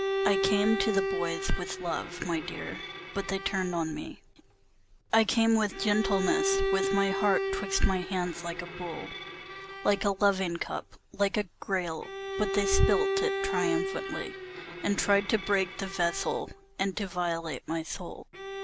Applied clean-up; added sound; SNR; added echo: none; Bowed string instrument; 4 dB; none.